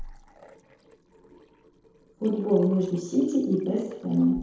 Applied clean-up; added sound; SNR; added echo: neural separator model SepFormer DNS4.